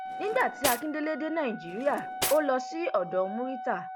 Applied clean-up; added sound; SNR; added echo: none; Cutlery, silverware + Wind instrument, woodwind instrument; 6 dB; none.